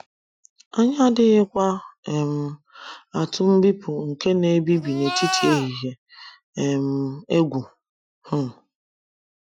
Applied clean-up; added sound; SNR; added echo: classical method Wiener filter.